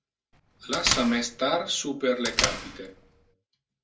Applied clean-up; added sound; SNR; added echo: none; Door; 3 dB; reverberation time 0.2 s.